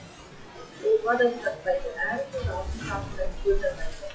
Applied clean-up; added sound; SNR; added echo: classical method WPE with log-MMSE.